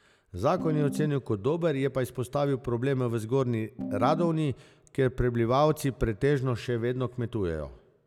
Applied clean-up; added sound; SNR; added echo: none; Piano; 5 dB; none.